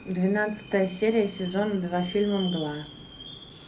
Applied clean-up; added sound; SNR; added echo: none; Subway, metro, underground; 15 dB; reverberation time 0.3 s.